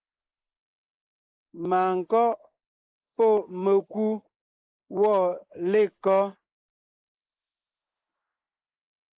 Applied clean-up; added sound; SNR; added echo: neural mask model Resemble Enhance denoiser.